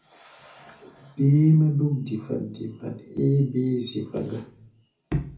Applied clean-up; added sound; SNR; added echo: none; none; none; reverberation time 0.4 s.